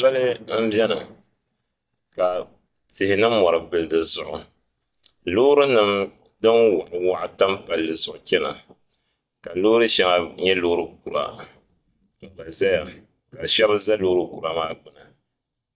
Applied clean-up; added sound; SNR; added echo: neural mask model DeepFilterNet 3.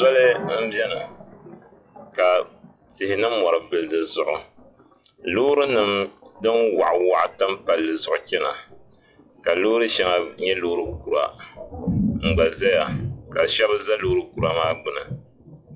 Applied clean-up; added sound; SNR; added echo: classical method WPE with log-MMSE.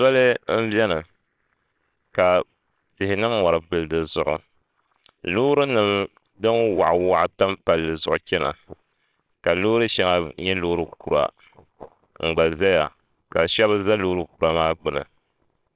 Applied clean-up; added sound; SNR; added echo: neural separator model SepFormer WHAMR!.